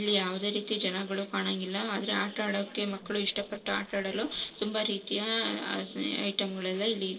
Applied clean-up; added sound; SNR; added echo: neural separator model SepFormer DNS4.